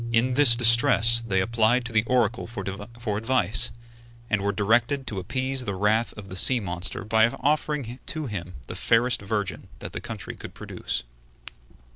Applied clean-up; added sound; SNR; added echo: none; Piano; 14 dB; none.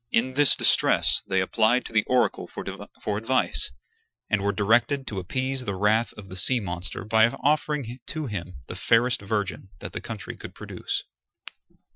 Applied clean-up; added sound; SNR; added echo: classical method Wiener filter.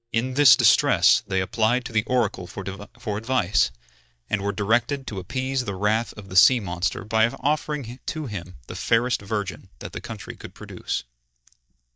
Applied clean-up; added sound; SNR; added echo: neural mask model DeepFilterNet 3.